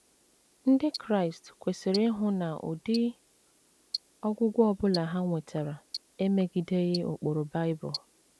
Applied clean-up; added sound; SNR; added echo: none; Tick-tock; 15 dB; none.